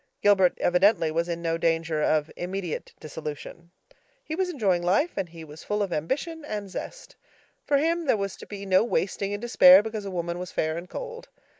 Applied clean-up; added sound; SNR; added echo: neural mask model Resemble Enhance denoiser.